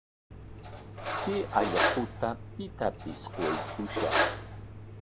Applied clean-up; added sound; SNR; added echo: none; Cutlery, silverware; -2 dB; none.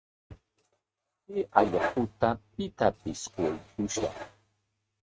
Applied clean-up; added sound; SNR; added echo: neural mask model RNNoise.